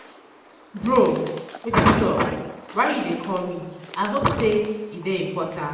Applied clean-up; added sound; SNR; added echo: none; Bird; 18 dB; reverberation time 0.8 s.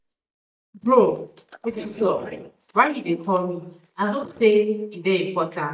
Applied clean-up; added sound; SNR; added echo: neural mask model DeepFilterNet 3.